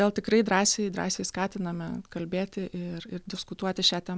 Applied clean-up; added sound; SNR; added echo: none; none; none; none.